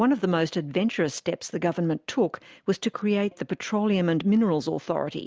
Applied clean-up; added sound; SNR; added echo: none; none; none; none.